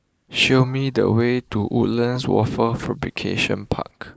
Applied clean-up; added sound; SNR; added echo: neural mask model Resemble Enhance denoiser.